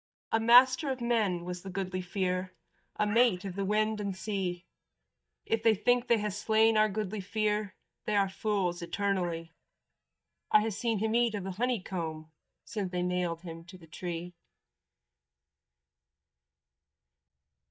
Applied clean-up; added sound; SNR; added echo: neural mask model DeepFilterNet 3.